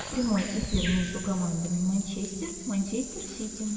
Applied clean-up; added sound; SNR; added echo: none; Bird vocalization, bird call, bird song; 10 dB; reverberation time 1.8 s.